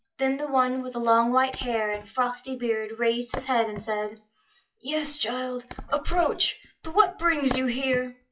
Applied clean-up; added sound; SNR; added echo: classical method WPE with log-MMSE.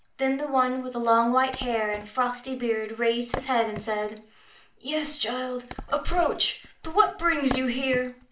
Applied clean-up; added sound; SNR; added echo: none; Wood; 16 dB; reverberation time 0.4 s.